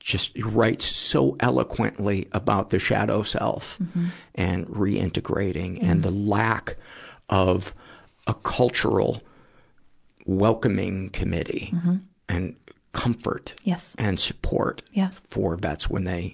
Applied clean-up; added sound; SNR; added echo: none; none; none; none.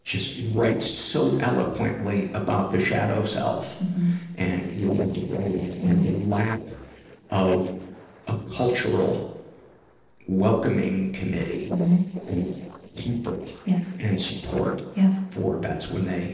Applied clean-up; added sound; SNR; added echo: neural separator model SepFormer DNS4.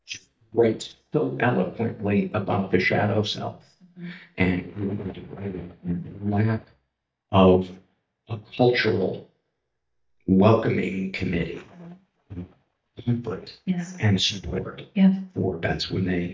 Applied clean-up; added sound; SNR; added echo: neural mask model DeepFilterNet 3.